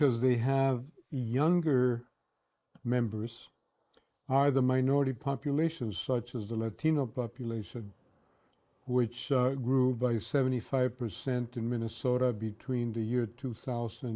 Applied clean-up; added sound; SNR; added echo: neural mask model Resemble Enhance denoiser.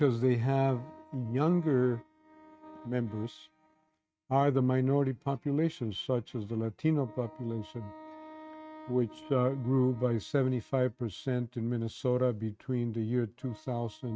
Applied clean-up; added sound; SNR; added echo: neural mask model RNNoise.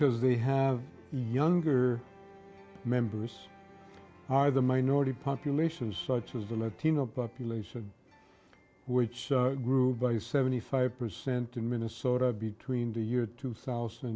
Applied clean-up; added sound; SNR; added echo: none; none; none; none.